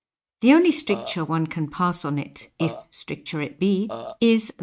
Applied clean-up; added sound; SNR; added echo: neural mask model RNNoise.